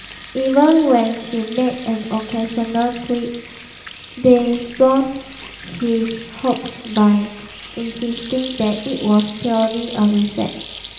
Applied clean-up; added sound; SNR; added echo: none; Sink (filling or washing) / Hands; 12 dB; reverberation time 1.0 s.